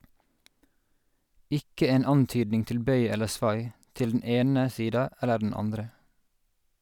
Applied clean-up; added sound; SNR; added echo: none; none; none; none.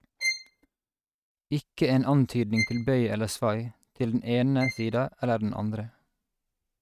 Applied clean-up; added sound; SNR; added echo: neural mask model RNNoise.